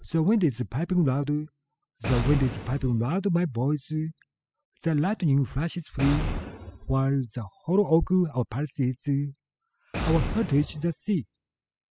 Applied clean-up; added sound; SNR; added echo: classical method spectral subtraction.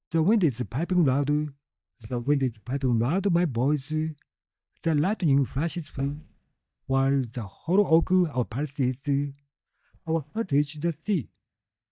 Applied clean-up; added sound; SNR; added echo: neural mask model DeepFilterNet 3.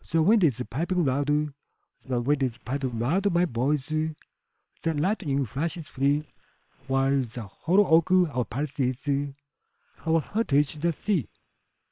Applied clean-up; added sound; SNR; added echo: neural separator model SepFormer WHAM!.